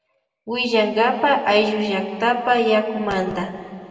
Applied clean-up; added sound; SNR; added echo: none; none; none; reverberation time 2.4 s.